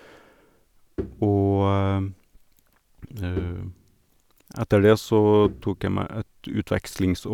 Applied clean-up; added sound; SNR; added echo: none; Bowed string instrument; 16 dB; none.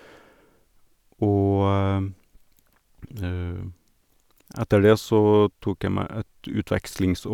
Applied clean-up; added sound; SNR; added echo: none; none; none; none.